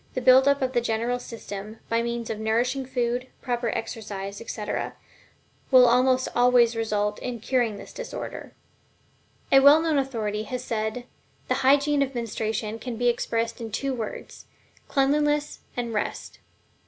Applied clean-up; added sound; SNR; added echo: none; none; none; none.